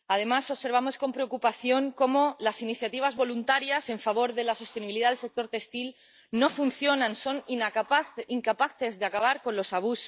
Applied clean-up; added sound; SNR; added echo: neural mask model DeepFilterNet 3.